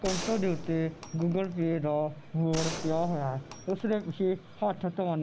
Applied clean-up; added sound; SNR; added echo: none; Gunshot, gunfire; 10 dB; none.